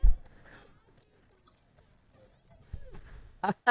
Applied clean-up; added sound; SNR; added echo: neural mask model DeepFilterNet 3.